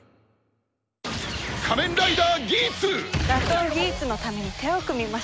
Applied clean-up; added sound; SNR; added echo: none; none; none; none.